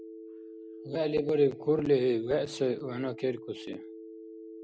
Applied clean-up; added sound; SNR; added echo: none; Telephone; 14 dB; none.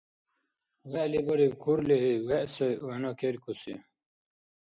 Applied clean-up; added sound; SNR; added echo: none; none; none; none.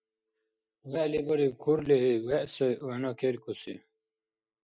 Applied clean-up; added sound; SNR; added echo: neural mask model DeepFilterNet 3.